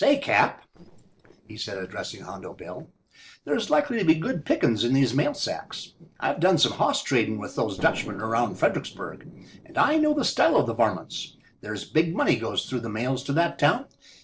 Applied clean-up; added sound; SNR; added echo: neural separator model SepFormer DNS4.